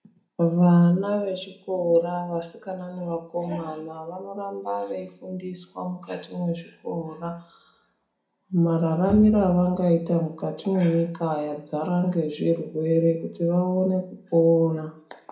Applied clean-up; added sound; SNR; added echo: none; Bowed string instrument; 12 dB; reverberation time 0.4 s.